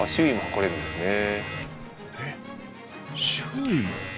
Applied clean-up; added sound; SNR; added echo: none; Domestic sounds, home sounds; 10 dB; none.